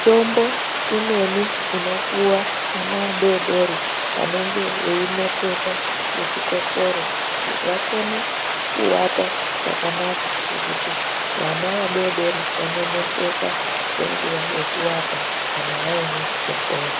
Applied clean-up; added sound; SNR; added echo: none; Water; -1 dB; none.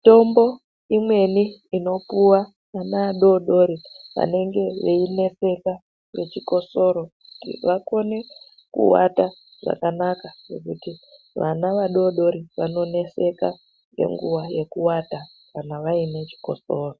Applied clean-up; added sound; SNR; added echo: none; none; none; none.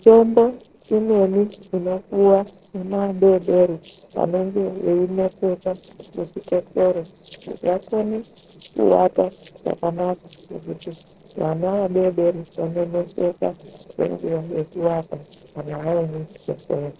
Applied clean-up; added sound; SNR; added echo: neural separator model SepFormer DNS4.